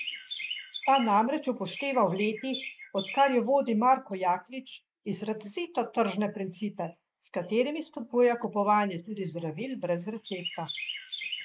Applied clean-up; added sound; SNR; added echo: neural mask model Resemble Enhance denoiser.